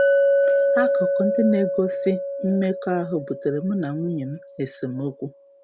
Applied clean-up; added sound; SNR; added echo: none; Chink, clink; -1 dB; none.